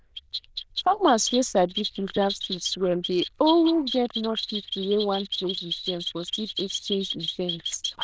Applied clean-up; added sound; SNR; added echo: neural diffusion model UNIVERSE++.